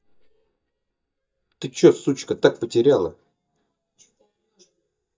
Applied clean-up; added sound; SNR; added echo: neural mask model DeepFilterNet 3.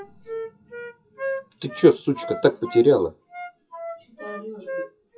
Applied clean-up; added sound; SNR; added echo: classical method WPE with log-MMSE.